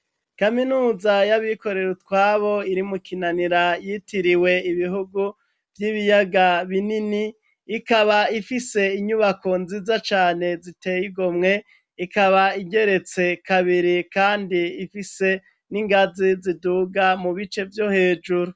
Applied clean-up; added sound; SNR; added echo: none; none; none; none.